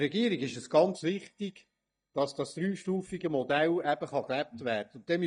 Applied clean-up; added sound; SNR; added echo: neural mask model DeepFilterNet 3.